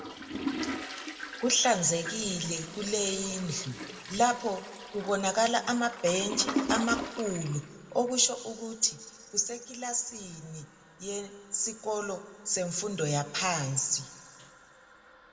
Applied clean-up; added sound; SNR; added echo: none; Toilet flush; 10 dB; reverberation time 1.2 s.